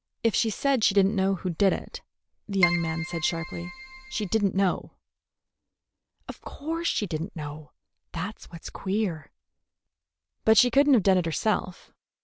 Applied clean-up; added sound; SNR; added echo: none; Keyboard (musical); 6 dB; none.